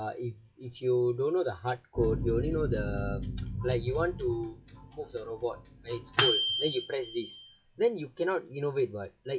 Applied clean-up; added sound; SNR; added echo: classical method log-MMSE.